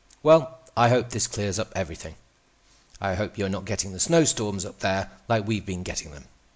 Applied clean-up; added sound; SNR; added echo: none; none; none; none.